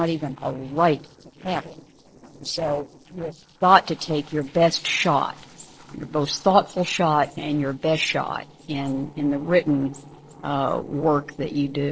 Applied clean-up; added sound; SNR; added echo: neural separator model SepFormer DNS4.